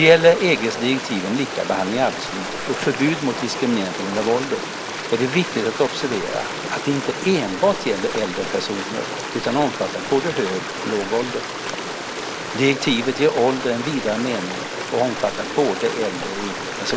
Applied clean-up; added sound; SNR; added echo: none; Stream; 7 dB; none.